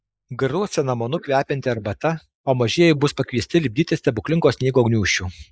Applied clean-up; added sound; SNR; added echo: neural mask model Resemble Enhance denoiser.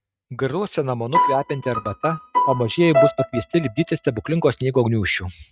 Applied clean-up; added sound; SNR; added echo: neural mask model RNNoise.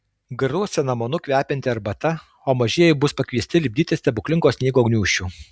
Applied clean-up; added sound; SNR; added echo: none; none; none; none.